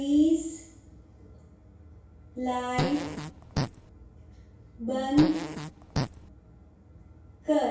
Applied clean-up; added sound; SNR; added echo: none; Fart; 2 dB; reverberation time 0.6 s.